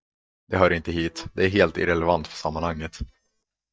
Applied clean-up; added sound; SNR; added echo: neural mask model DeepFilterNet 3.